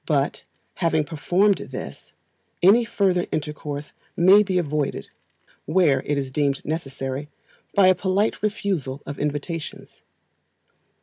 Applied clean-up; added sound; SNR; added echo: none; none; none; none.